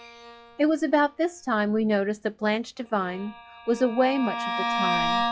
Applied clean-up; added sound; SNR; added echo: classical method log-MMSE.